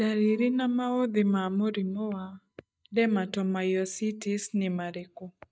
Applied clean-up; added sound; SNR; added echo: neural mask model DeepFilterNet 3.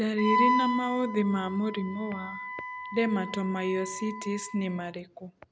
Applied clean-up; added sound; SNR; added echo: none; Wind instrument, woodwind instrument; 4 dB; none.